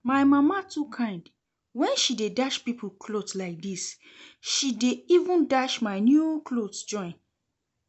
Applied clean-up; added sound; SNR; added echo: none; none; none; none.